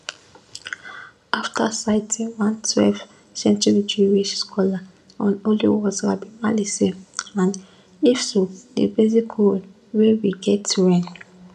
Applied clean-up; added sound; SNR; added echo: none; none; none; reverberation time 0.3 s.